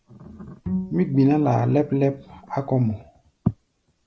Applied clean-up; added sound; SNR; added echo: none; Bowed string instrument; 11 dB; none.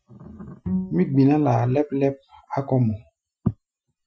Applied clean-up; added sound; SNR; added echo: classical method Wiener filter.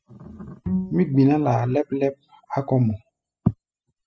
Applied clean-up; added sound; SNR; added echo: classical method spectral subtraction.